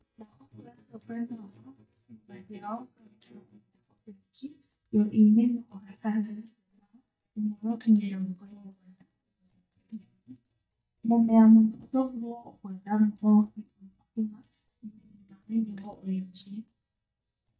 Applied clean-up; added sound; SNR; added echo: neural mask model DeepFilterNet 3.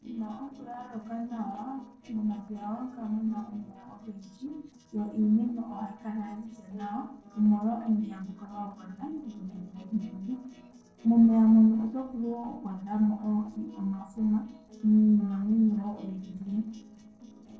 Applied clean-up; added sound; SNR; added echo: neural separator model SepFormer DNS4.